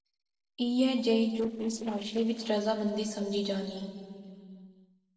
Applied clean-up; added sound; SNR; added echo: neural separator model SepFormer DNS4.